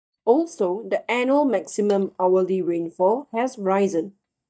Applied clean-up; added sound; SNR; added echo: neural mask model DeepFilterNet 3.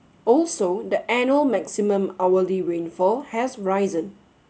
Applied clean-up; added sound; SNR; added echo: none; none; none; none.